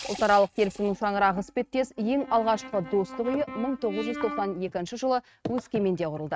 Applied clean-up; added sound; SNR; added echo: neural mask model RNNoise.